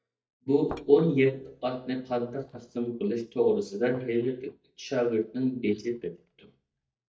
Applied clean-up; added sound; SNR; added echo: neural mask model DeepFilterNet 3.